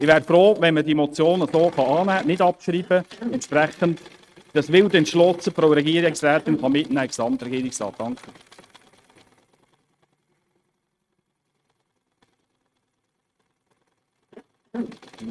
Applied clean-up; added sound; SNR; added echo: neural mask model RNNoise.